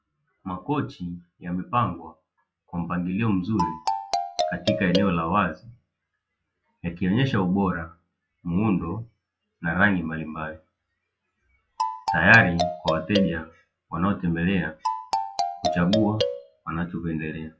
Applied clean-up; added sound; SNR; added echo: classical method log-MMSE.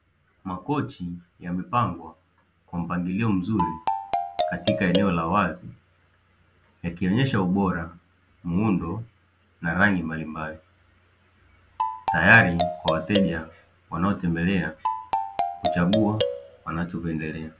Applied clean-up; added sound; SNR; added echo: none; Marimba, xylophone; 2 dB; none.